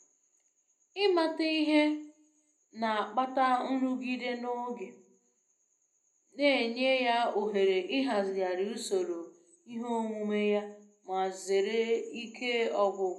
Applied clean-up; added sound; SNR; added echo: none; none; none; reverberation time 0.5 s.